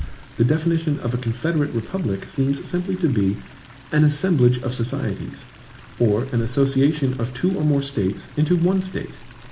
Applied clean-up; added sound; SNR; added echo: none; Chatter / Stream; 19 dB; reverberation time 0.4 s.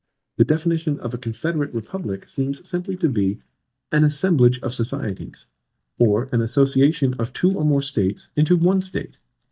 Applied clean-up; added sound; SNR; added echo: neural mask model DeepFilterNet 3.